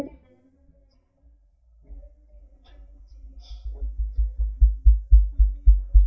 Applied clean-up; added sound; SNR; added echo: neural mask model DeepFilterNet 3.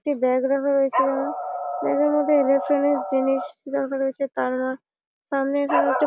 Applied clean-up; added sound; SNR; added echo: none; none; none; none.